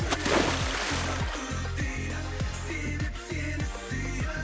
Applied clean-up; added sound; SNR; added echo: none; Splash, splatter; 3 dB; none.